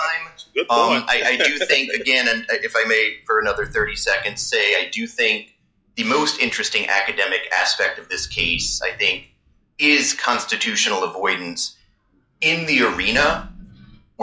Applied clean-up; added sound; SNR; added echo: classical method log-MMSE.